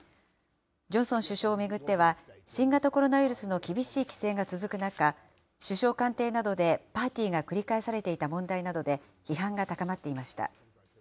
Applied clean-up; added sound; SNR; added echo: none; none; none; none.